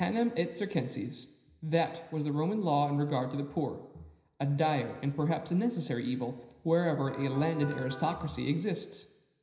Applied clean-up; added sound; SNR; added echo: none; Electric guitar; 12 dB; reverberation time 0.9 s.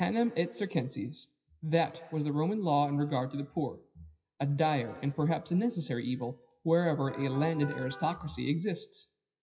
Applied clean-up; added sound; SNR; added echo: classical method WPE with log-MMSE.